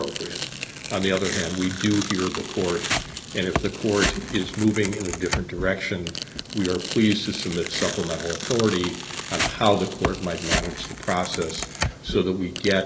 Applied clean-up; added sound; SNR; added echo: none; Tearing; 5 dB; none.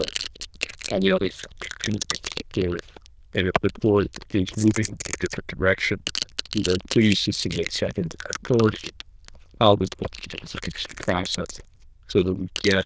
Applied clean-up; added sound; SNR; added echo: neural diffusion model UNIVERSE++.